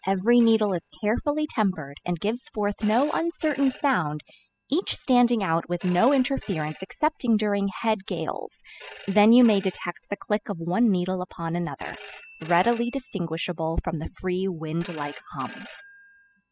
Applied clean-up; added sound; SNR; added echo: classical method spectral subtraction.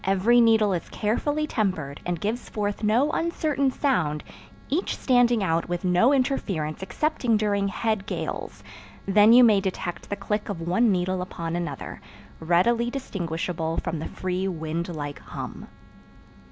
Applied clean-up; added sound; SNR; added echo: none; none; none; none.